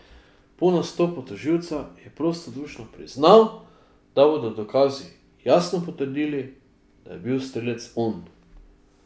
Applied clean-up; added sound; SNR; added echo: none; none; none; none.